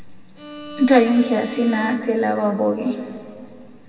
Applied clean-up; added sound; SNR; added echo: none; Bowed string instrument; 17 dB; reverberation time 2.0 s.